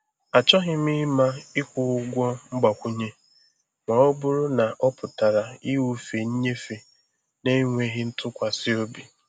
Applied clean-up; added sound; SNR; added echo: none; none; none; none.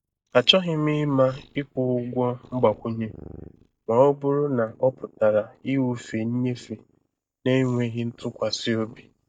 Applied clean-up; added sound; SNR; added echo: neural mask model DeepFilterNet 3.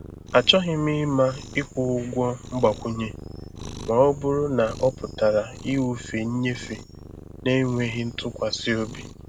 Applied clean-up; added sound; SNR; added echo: none; Cat; 15 dB; none.